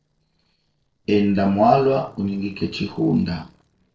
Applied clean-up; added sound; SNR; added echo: neural separator model SepFormer DNS4.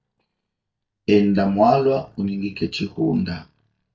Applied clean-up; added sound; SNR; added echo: neural mask model DeepFilterNet 3.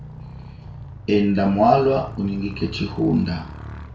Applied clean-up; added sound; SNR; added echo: none; Motorcycle; 14 dB; reverberation time 0.4 s.